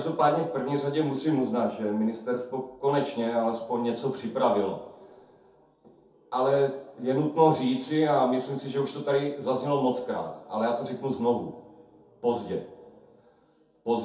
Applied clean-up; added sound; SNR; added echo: none; none; none; reverberation time 0.5 s.